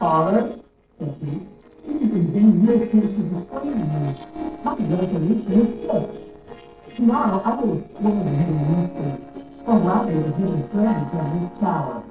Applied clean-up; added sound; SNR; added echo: neural separator model SepFormer DNS4.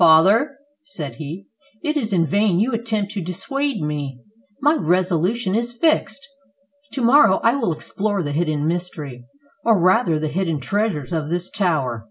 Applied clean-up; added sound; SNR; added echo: none; none; none; none.